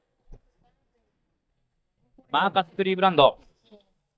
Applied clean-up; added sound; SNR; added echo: neural mask model DeepFilterNet 3.